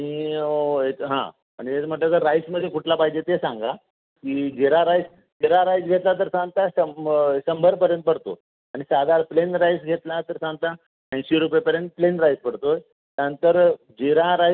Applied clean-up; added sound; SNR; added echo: none; none; none; none.